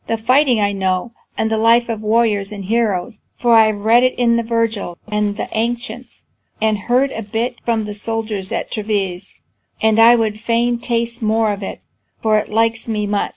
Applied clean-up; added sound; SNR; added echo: none; none; none; none.